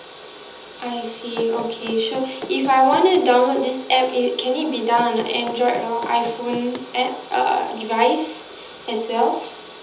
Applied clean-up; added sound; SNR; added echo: none; Run; 15 dB; reverberation time 1.2 s.